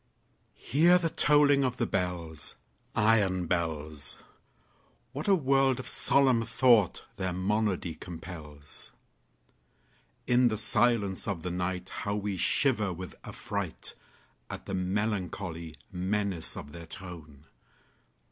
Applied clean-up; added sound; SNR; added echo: none; none; none; none.